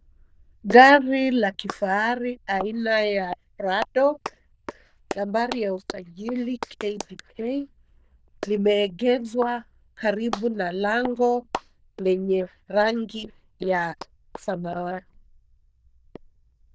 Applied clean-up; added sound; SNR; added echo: neural diffusion model UNIVERSE++.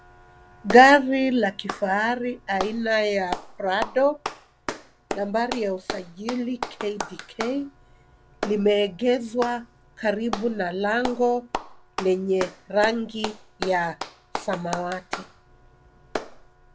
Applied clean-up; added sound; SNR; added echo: none; Clapping; 11 dB; none.